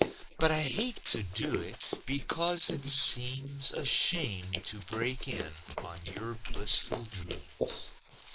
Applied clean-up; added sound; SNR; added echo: neural mask model Resemble Enhance denoiser.